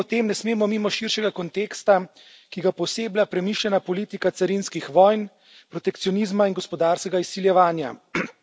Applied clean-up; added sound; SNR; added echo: none; none; none; none.